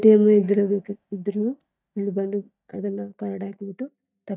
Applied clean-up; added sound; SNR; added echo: neural mask model DeepFilterNet 3.